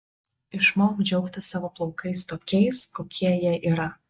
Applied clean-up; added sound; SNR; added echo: none; none; none; none.